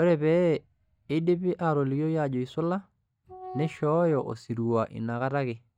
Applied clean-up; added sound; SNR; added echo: neural mask model DeepFilterNet 3.